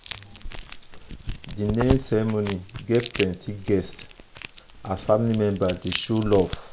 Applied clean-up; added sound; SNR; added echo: neural mask model Resemble Enhance denoiser.